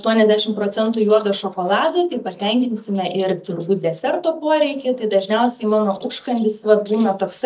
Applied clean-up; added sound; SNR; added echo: neural mask model DeepFilterNet 3.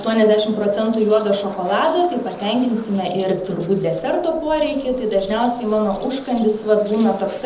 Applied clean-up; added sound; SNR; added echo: none; Bird; 20 dB; reverberation time 0.8 s.